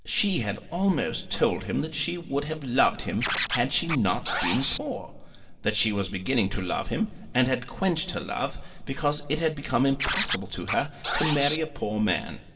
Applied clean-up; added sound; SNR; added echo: none; Scratching (performance technique); 4 dB; reverberation time 2.1 s.